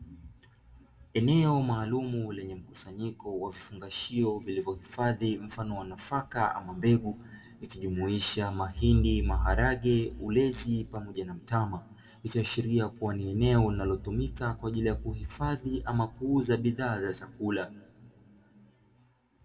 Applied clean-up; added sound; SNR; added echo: none; none; none; reverberation time 1.3 s.